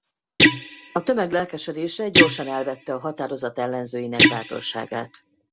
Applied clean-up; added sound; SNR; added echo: none; Guitar; -5 dB; none.